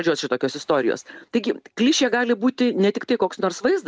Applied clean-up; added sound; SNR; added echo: none; none; none; none.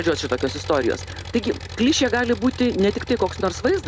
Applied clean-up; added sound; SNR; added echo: none; Engine; 12 dB; none.